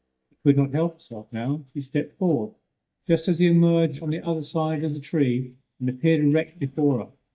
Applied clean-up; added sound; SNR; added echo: neural mask model DeepFilterNet 3.